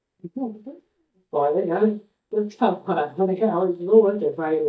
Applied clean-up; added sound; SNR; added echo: neural mask model DeepFilterNet 3.